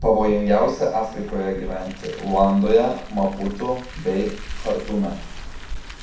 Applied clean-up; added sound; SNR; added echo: none; Car; 10 dB; reverberation time 0.6 s.